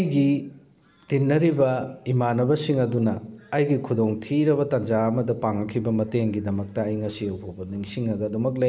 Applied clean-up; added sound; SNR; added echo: none; none; none; none.